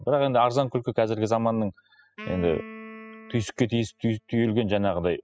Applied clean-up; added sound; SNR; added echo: classical method spectral subtraction.